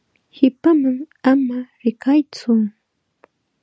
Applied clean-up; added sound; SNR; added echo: none; none; none; none.